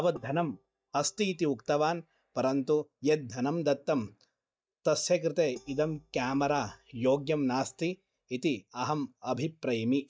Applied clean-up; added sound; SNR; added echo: neural mask model DeepFilterNet 3.